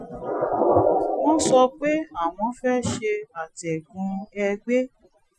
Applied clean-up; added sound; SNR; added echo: classical method Wiener filter.